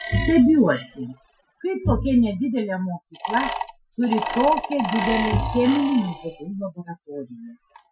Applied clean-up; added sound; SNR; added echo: classical method Wiener filter.